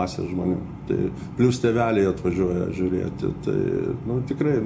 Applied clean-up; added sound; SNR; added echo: none; none; none; reverberation time 0.4 s.